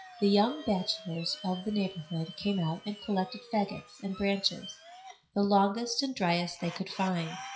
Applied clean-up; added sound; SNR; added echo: classical method WPE with log-MMSE.